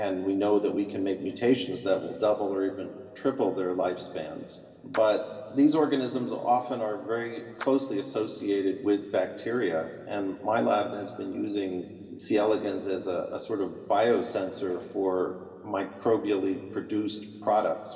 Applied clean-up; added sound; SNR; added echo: none; Clapping; 19 dB; reverberation time 2.3 s.